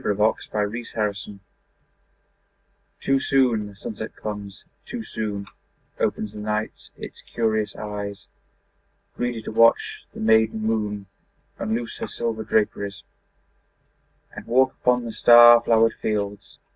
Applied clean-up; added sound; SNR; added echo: none; none; none; none.